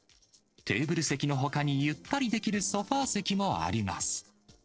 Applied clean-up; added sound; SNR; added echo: neural separator model SepFormer DNS4.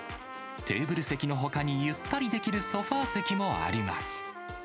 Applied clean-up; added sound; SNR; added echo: none; Trumpet; 9 dB; none.